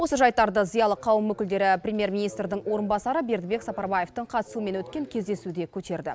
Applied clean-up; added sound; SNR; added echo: none; none; none; none.